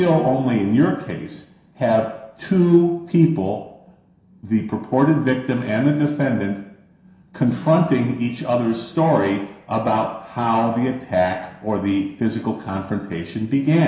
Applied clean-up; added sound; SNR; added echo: none; none; none; reverberation time 0.7 s.